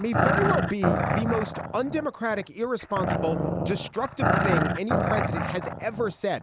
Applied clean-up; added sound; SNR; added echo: none; Growling; -2 dB; none.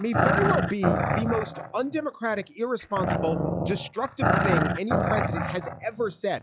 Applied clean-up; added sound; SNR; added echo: classical method log-MMSE.